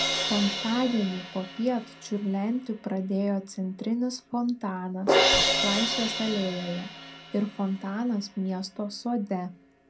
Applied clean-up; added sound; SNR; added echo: none; Crash cymbal; 2 dB; reverberation time 0.3 s.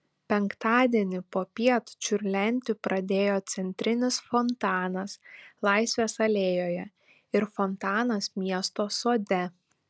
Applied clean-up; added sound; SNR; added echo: none; none; none; none.